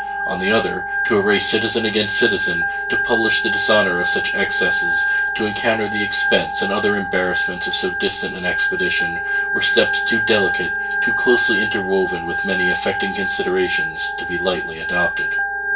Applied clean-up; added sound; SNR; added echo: none; Organ; -1 dB; reverberation time 0.2 s.